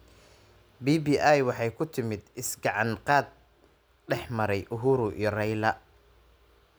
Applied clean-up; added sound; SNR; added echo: none; Brass instrument; 19 dB; none.